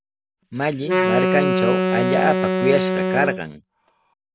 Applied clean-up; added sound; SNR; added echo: none; Wind instrument, woodwind instrument; -3 dB; none.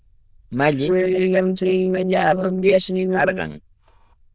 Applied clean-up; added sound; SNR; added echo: neural diffusion model UNIVERSE++.